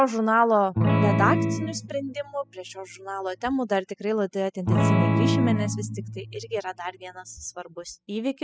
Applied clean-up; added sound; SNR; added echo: classical method spectral subtraction.